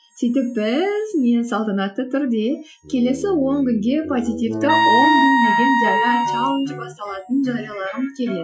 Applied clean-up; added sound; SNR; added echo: classical method Wiener filter.